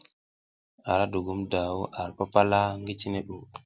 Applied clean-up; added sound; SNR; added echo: none; none; none; none.